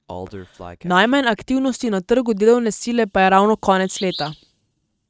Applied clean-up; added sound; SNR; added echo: neural mask model RNNoise.